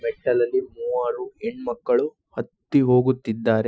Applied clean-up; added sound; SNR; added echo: classical method Wiener filter.